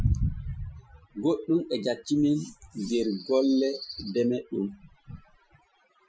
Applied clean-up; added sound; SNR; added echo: classical method Wiener filter.